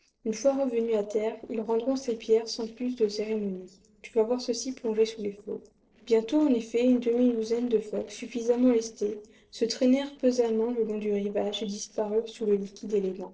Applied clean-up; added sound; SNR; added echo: neural separator model SepFormer DNS4.